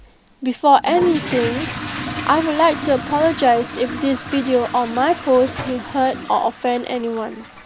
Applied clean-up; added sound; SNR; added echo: none; Fill (with liquid) / Toilet flush; 10 dB; none.